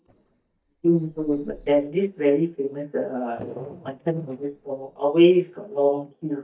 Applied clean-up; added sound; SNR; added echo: neural mask model DeepFilterNet 3.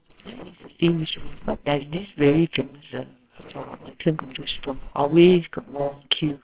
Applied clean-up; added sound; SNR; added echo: neural separator model SepFormer WHAMR!.